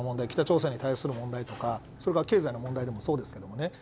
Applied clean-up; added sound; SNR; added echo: none; Sliding door; 16 dB; none.